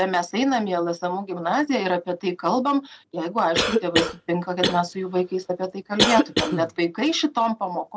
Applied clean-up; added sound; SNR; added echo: none; Cough; 2 dB; none.